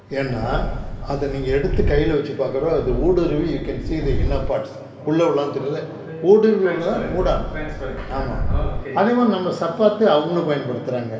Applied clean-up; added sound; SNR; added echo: none; Subway, metro, underground; 4 dB; reverberation time 2.3 s.